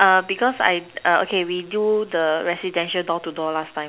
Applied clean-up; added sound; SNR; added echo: none; none; none; none.